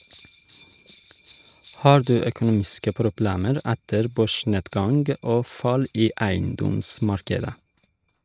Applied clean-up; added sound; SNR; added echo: neural mask model RNNoise.